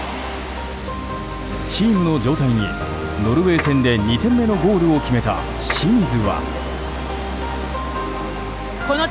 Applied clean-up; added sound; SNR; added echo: none; Printer; 14 dB; none.